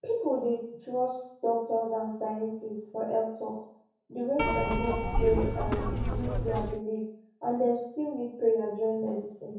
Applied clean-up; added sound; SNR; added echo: none; Keyboard (musical); -2 dB; reverberation time 0.6 s.